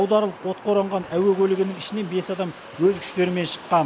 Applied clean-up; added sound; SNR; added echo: none; none; none; none.